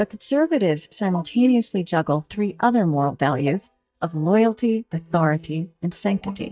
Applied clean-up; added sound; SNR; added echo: neural mask model DeepFilterNet 3.